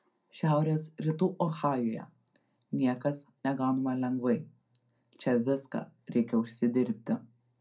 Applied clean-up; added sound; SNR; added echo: none; none; none; reverberation time 0.2 s.